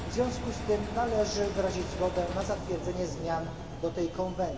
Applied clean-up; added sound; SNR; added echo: none; Engine; 6 dB; reverberation time 2.7 s.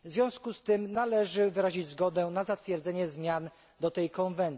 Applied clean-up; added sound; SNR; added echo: none; none; none; none.